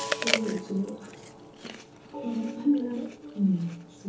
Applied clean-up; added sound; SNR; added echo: none; Chewing, mastication; 6 dB; reverberation time 1.2 s.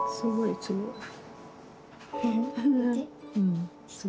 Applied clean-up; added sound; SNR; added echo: none; none; none; none.